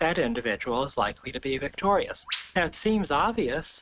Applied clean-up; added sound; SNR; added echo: neural mask model RNNoise.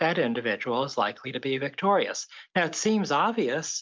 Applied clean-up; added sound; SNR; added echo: none; none; none; none.